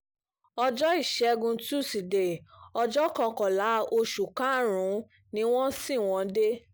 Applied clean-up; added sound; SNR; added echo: none; none; none; none.